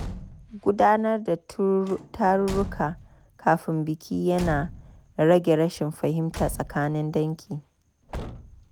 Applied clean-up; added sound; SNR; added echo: none; Slam / Truck / Car; 14 dB; none.